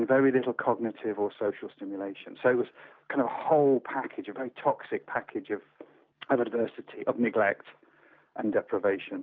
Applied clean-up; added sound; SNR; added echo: none; none; none; none.